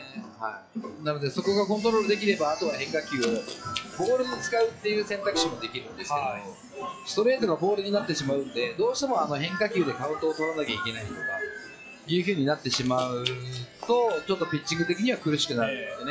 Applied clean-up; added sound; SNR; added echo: classical method log-MMSE.